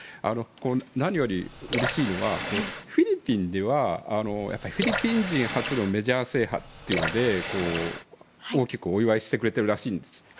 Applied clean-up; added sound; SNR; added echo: none; Water tap, faucet / Water; 6 dB; none.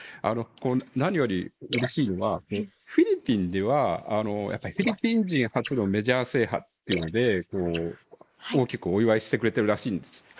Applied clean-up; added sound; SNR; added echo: neural mask model Resemble Enhance denoiser.